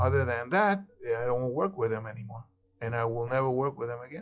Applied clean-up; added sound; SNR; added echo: classical method log-MMSE.